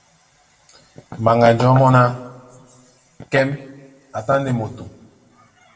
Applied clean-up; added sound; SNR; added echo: none; none; none; reverberation time 1.1 s.